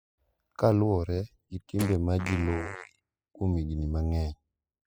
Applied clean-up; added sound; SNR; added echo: classical method spectral subtraction.